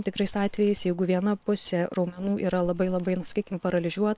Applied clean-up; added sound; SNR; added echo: neural separator model SepFormer WHAM!.